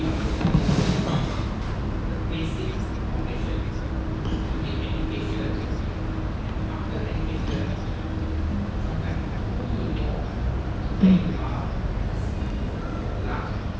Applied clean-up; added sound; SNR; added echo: none; none; none; none.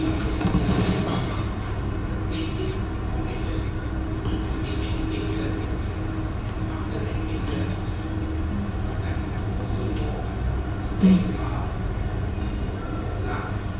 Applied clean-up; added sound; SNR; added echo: none; none; none; reverberation time 0.9 s.